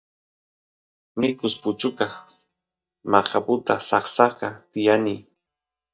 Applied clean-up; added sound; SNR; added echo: neural mask model DeepFilterNet 3.